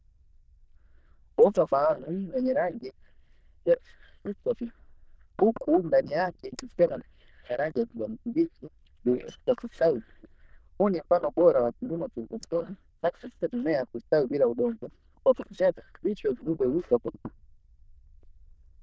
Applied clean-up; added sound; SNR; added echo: neural diffusion model UNIVERSE++.